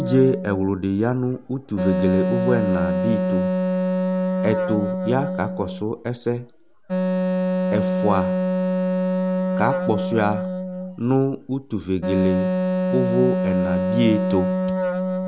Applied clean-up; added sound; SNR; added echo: none; Wind instrument, woodwind instrument; -1 dB; none.